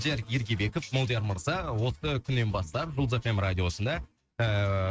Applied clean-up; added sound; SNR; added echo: neural mask model RNNoise.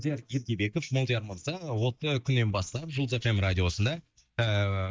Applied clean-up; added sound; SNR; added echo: neural mask model DeepFilterNet 3.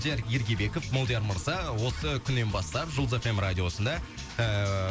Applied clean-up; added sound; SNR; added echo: none; Engine; 18 dB; none.